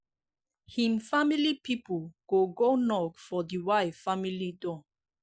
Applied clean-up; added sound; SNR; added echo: none; none; none; none.